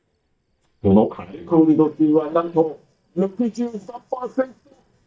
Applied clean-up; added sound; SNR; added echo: neural mask model DeepFilterNet 3.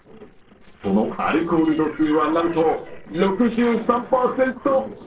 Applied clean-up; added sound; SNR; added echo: neural separator model SepFormer DNS4.